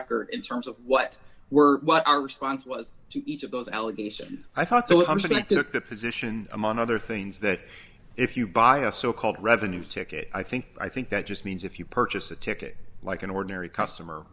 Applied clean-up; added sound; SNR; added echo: none; none; none; none.